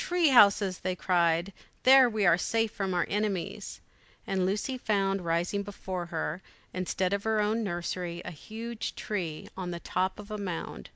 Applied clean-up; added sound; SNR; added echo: none; none; none; none.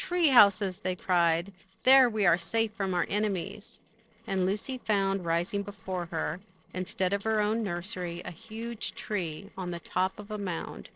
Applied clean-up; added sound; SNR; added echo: neural separator model SepFormer DNS4.